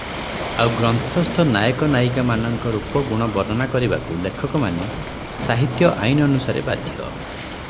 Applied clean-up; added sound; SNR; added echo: none; Waves, surf; 8 dB; none.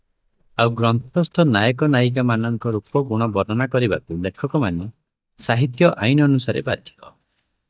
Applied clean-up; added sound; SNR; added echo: neural mask model DeepFilterNet 3.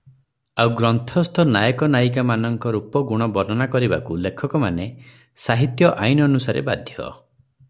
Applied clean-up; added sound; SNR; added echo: none; none; none; none.